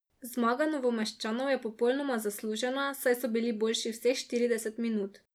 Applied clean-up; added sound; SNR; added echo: none; none; none; none.